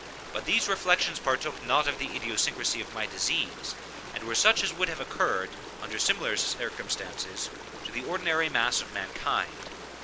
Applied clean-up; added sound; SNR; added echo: none; Stream; 11 dB; none.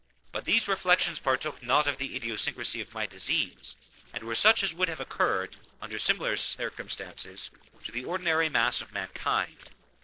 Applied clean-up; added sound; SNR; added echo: neural separator model SepFormer DNS4.